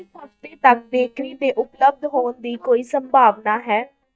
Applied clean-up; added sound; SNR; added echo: neural mask model DeepFilterNet 3.